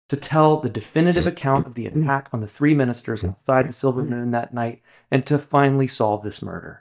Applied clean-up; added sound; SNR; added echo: neural mask model DeepFilterNet 3.